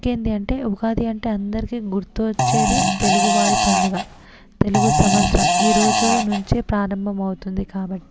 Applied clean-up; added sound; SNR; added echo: none; Fart; -3 dB; none.